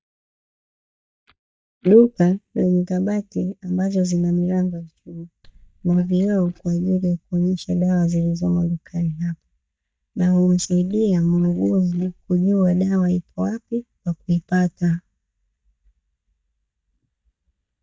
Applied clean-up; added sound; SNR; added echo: neural mask model DeepFilterNet 3.